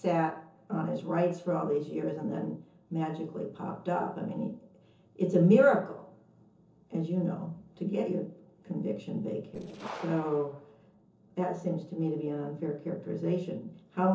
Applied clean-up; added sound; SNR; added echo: neural separator model SepFormer DNS4.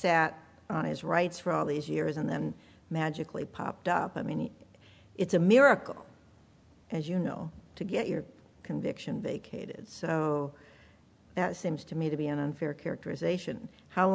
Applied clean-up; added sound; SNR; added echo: none; none; none; none.